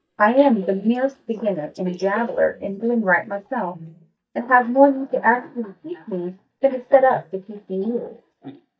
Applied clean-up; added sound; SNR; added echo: neural mask model DeepFilterNet 3.